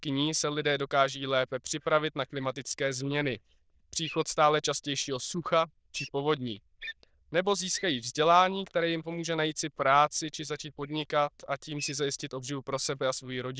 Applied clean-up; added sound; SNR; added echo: neural diffusion model UNIVERSE++.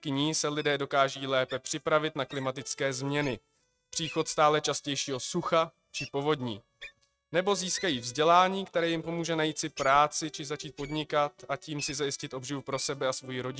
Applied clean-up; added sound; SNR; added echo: neural mask model RNNoise.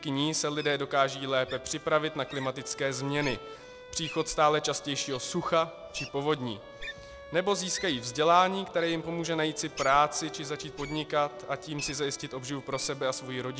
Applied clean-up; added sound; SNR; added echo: none; Bowed string instrument + Wild animals; 15 dB; none.